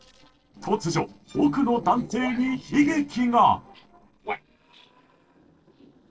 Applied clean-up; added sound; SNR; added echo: neural separator model SepFormer DNS4.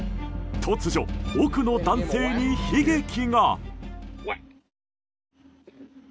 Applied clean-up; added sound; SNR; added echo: none; none; none; none.